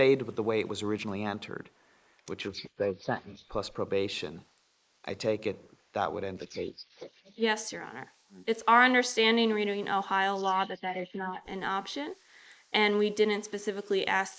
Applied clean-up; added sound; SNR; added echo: neural mask model Resemble Enhance denoiser.